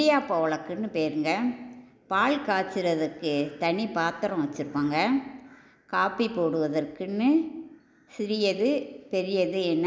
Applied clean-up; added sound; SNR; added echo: none; none; none; none.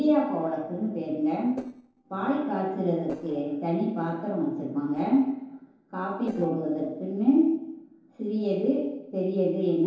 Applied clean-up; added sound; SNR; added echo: neural separator model SepFormer DNS4.